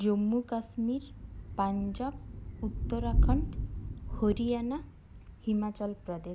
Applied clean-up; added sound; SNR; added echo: none; Thunder / Rain; 2 dB; none.